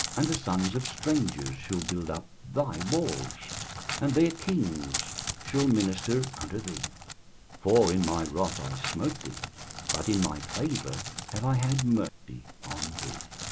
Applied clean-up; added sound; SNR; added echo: none; Crackle; 8 dB; none.